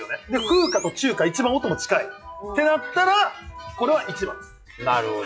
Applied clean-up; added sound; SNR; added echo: classical method log-MMSE.